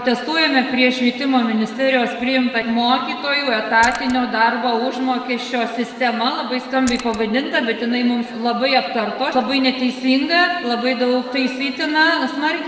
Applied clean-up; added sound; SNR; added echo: none; Splash, splatter; 17 dB; reverberation time 1.7 s.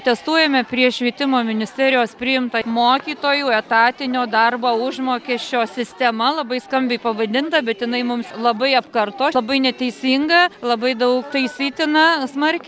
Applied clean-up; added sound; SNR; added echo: none; none; none; none.